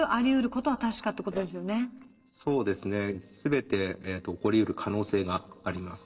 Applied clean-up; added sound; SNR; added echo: neural separator model SepFormer DNS4.